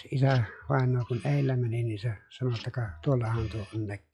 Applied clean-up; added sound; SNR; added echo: classical method log-MMSE.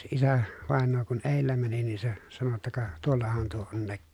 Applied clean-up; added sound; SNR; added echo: none; none; none; none.